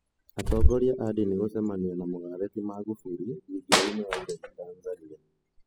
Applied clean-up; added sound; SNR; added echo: classical method spectral subtraction.